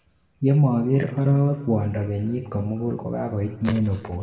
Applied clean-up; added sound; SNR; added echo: none; none; none; reverberation time 1.6 s.